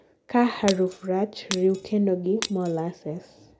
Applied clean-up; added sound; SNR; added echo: none; Shatter; 11 dB; none.